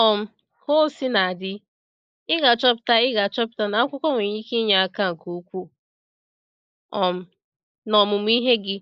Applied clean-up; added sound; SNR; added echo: neural mask model Resemble Enhance denoiser.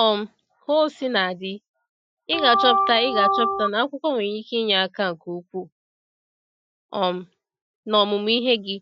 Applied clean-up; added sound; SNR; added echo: classical method Wiener filter.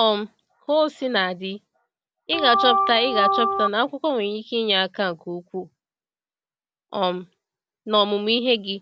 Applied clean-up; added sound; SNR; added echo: none; Organ; -3 dB; none.